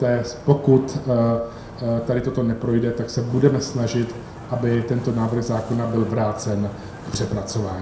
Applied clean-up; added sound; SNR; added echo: none; Wind; 15 dB; reverberation time 0.6 s.